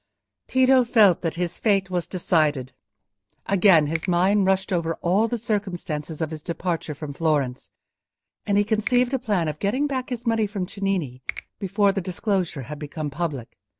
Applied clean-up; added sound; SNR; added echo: none; Finger snapping; 15 dB; none.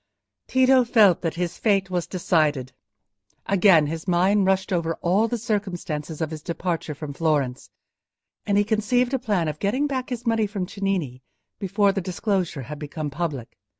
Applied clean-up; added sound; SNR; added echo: none; none; none; none.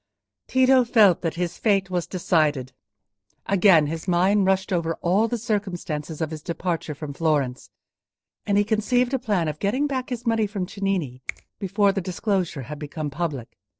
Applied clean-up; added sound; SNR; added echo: neural separator model SepFormer DNS4.